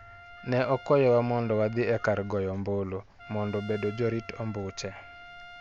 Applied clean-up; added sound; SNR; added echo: none; Trumpet; 20 dB; none.